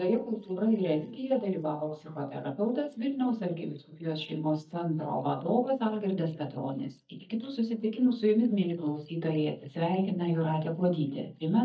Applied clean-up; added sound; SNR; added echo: neural mask model DeepFilterNet 3.